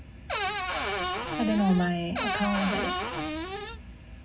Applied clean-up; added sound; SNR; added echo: none; Cupboard open or close / Door; 0 dB; reverberation time 0.4 s.